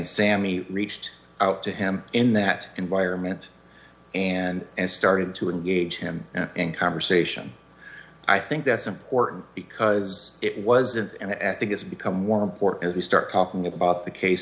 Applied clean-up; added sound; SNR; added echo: none; none; none; none.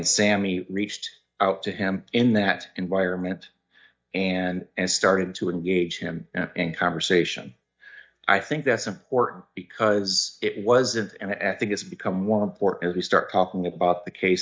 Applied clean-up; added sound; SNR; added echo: neural mask model DeepFilterNet 3.